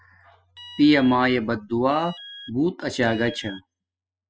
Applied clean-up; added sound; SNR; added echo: classical method spectral subtraction.